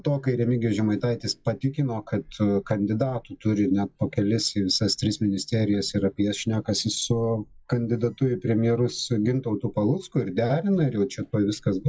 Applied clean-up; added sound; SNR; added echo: classical method log-MMSE.